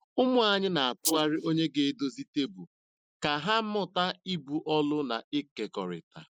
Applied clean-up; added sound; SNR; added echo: neural mask model Resemble Enhance denoiser.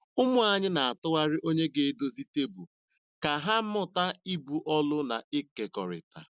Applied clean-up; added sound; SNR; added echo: none; none; none; none.